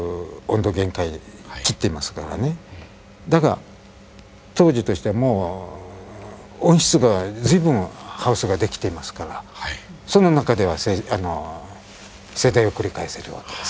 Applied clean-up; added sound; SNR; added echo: none; none; none; none.